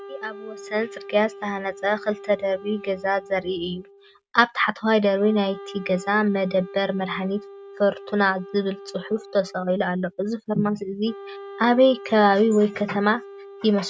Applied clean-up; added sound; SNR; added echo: none; Wind instrument, woodwind instrument; 17 dB; none.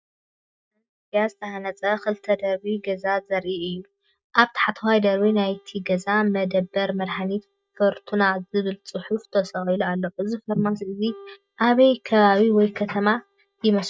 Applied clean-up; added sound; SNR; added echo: neural mask model DeepFilterNet 3.